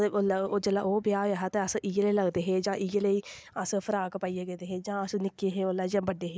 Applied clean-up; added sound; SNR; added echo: none; none; none; none.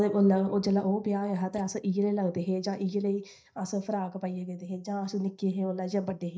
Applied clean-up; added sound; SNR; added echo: neural mask model DeepFilterNet 3.